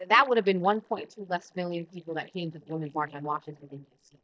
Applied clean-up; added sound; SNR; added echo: neural mask model DeepFilterNet 3.